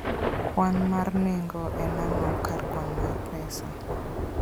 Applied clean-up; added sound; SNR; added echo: none; Thunder / Rain; 0 dB; none.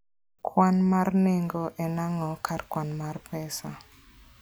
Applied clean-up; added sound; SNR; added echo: none; none; none; none.